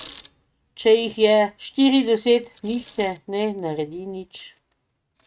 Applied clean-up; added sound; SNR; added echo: neural mask model RNNoise.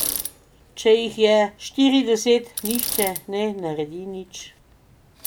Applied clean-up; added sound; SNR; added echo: none; Bicycle; 11 dB; none.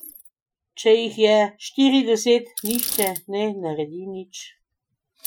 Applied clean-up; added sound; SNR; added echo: classical method Wiener filter.